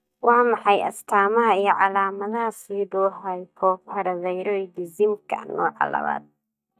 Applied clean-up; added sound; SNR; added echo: neural mask model DeepFilterNet 3.